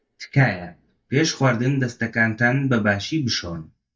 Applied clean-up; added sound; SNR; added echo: neural mask model DeepFilterNet 3.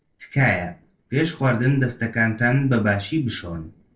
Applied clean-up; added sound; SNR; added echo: neural separator model SepFormer DNS4.